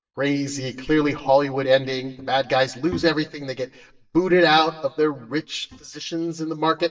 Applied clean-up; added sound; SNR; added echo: neural mask model DeepFilterNet 3.